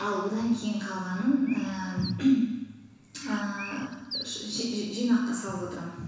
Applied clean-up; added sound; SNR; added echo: none; Bird; 15 dB; reverberation time 1.1 s.